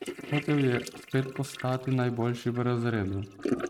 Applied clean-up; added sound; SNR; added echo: neural mask model RNNoise.